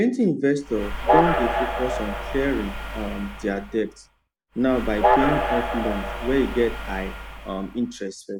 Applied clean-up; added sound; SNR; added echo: none; Train; 1 dB; none.